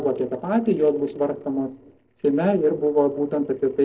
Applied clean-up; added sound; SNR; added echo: neural separator model SepFormer DNS4.